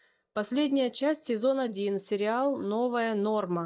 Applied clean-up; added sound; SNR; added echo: neural mask model DeepFilterNet 3.